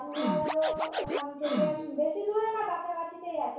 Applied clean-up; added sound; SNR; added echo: none; Scratching (performance technique); 4 dB; reverberation time 0.6 s.